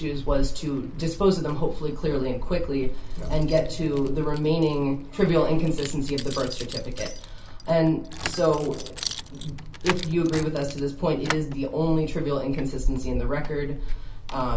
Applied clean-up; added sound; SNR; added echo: none; Keys jangling; 3 dB; reverberation time 0.2 s.